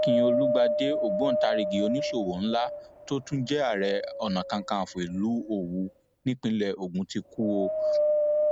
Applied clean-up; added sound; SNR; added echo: none; Wind; 0 dB; none.